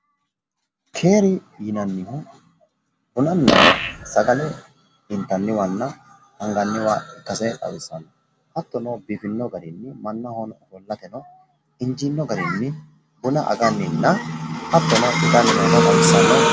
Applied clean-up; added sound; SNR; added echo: none; Fart; -3 dB; none.